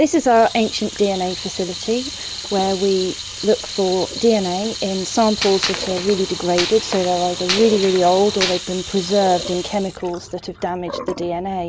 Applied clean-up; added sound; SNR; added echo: none; Gunshot, gunfire + Sink (filling or washing) / Water tap, faucet; 9 dB; none.